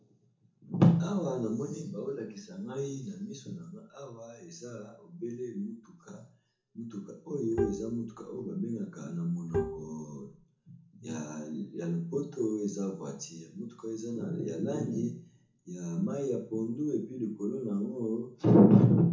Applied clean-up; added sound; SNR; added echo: none; Bowed string instrument; 6 dB; reverberation time 0.7 s.